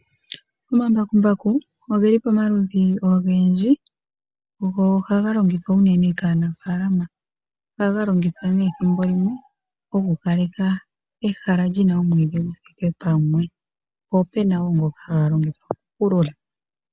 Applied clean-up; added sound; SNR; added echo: none; none; none; none.